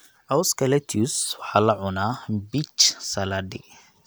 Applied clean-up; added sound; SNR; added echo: none; none; none; none.